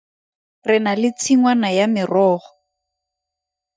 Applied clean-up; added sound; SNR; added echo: neural mask model DeepFilterNet 3.